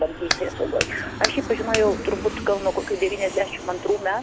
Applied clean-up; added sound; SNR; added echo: none; Aircraft + Clapping; 6 dB; none.